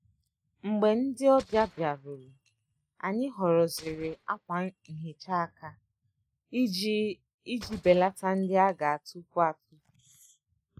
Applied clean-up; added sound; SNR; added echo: neural mask model RNNoise.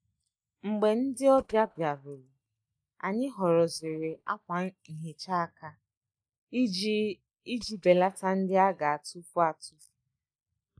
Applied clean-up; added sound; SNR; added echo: neural mask model DeepFilterNet 3.